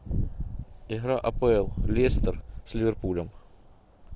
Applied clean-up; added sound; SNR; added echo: none; none; none; none.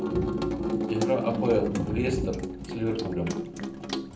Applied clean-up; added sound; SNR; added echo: none; Sink (filling or washing) / Water tap, faucet; 1 dB; reverberation time 0.6 s.